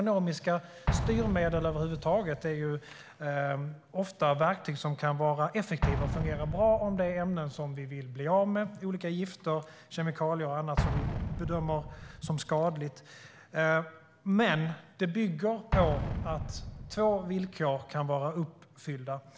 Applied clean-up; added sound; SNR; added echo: none; Explosion; 7 dB; none.